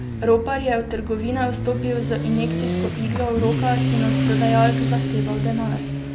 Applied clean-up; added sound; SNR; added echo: none; Motorcycle; -1 dB; none.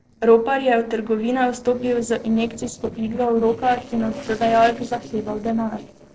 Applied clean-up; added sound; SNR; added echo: neural separator model SepFormer DNS4.